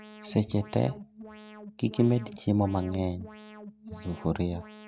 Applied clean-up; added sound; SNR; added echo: none; Alarm; 16 dB; none.